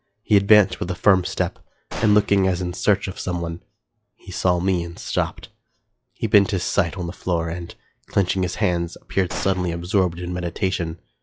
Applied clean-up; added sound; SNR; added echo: classical method log-MMSE.